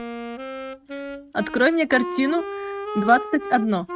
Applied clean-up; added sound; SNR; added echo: neural mask model RNNoise.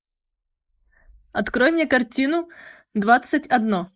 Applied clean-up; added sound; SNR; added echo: neural mask model Resemble Enhance denoiser.